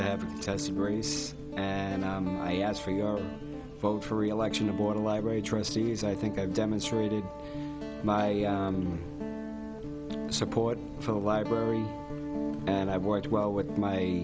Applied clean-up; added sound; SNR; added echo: none; Guitar; 6 dB; none.